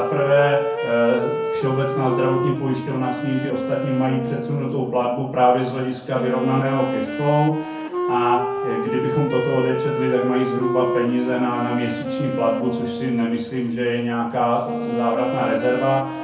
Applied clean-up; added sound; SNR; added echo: none; Wind instrument, woodwind instrument; 4 dB; reverberation time 0.5 s.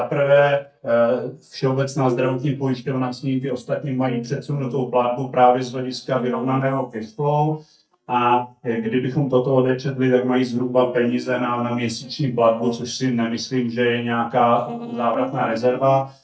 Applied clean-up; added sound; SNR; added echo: neural mask model DeepFilterNet 3.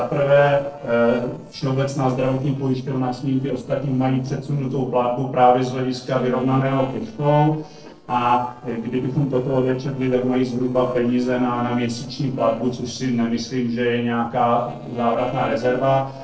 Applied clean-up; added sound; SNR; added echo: neural separator model SepFormer DNS4.